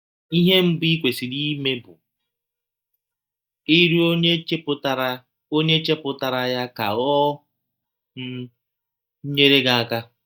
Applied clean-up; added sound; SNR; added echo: neural mask model DeepFilterNet 3.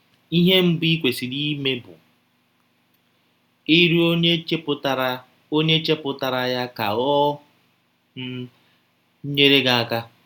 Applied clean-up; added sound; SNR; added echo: none; none; none; none.